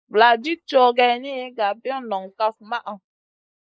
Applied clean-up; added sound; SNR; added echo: neural mask model Resemble Enhance denoiser.